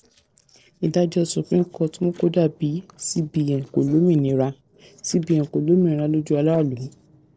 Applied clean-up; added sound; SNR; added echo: neural separator model SepFormer DNS4.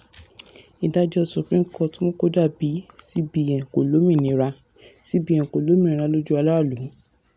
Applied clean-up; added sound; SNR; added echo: none; none; none; none.